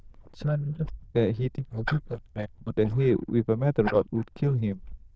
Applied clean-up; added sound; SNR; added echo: neural diffusion model UNIVERSE++.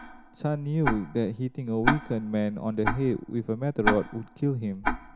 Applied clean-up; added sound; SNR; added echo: none; Tick-tock; 4 dB; none.